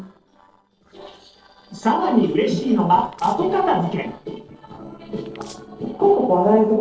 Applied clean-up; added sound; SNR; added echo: neural separator model SepFormer DNS4.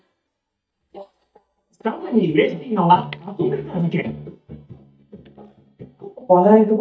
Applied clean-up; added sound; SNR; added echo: neural mask model DeepFilterNet 3.